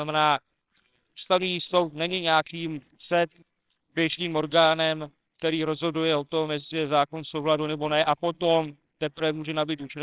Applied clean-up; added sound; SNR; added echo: neural separator model SepFormer WHAMR!.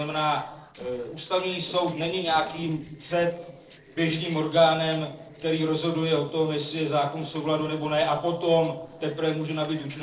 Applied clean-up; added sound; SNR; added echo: neural separator model SepFormer DNS4.